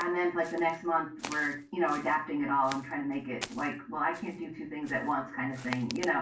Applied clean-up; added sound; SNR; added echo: none; Walk, footsteps; 16 dB; reverberation time 0.3 s.